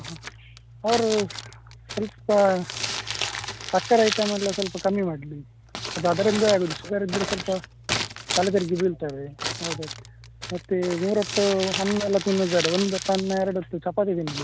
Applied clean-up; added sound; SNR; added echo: none; Crumpling, crinkling; 8 dB; none.